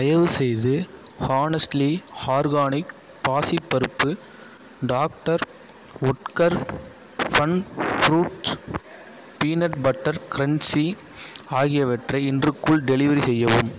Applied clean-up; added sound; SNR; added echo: none; none; none; none.